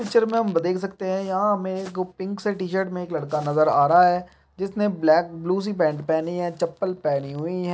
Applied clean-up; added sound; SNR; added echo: none; none; none; none.